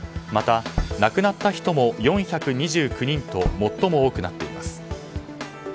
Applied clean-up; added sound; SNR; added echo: none; Tap / Bass drum; 8 dB; none.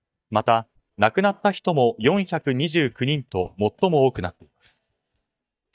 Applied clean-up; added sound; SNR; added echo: neural mask model DeepFilterNet 3.